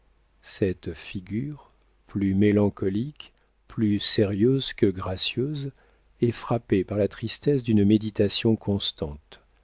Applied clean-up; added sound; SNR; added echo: none; none; none; none.